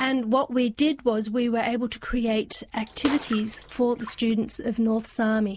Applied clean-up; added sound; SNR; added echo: none; Bathtub (filling or washing) / Water / Splash, splatter; 12 dB; none.